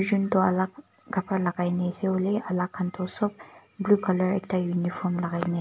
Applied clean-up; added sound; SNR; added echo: none; none; none; none.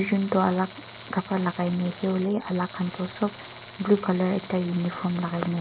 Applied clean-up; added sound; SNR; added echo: none; Tools; 17 dB; none.